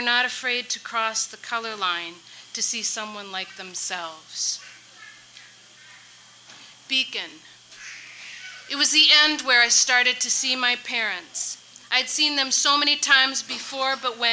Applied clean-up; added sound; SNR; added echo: none; none; none; none.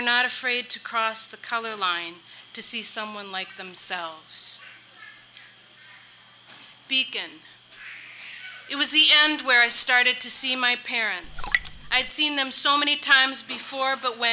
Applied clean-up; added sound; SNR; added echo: none; Raindrop; 5 dB; none.